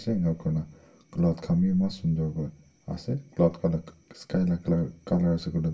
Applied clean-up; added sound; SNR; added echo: none; none; none; reverberation time 0.2 s.